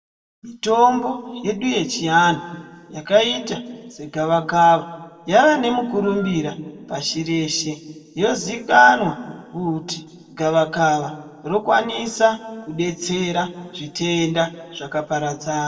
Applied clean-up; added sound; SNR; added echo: neural separator model SepFormer DNS4.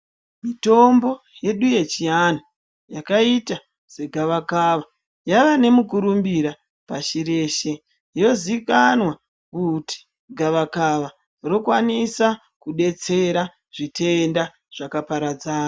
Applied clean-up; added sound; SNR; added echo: none; none; none; none.